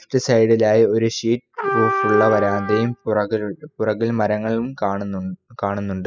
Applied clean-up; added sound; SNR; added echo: classical method spectral subtraction.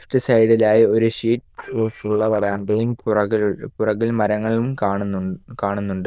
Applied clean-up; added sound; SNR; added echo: neural diffusion model UNIVERSE++.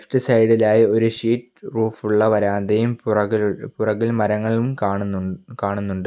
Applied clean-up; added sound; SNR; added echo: none; none; none; none.